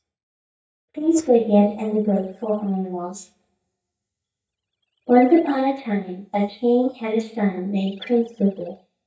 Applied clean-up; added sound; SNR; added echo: neural mask model DeepFilterNet 3.